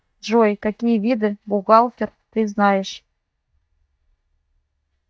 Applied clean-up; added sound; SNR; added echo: neural mask model DeepFilterNet 3.